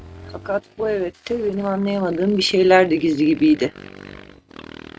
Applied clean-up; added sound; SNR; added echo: neural mask model RNNoise.